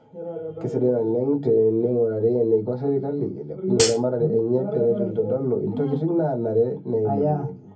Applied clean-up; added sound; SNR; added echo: none; Hi-hat; 3 dB; reverberation time 0.3 s.